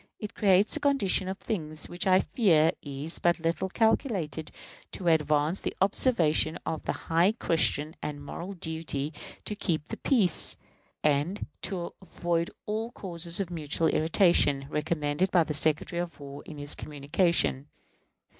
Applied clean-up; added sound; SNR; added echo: none; none; none; none.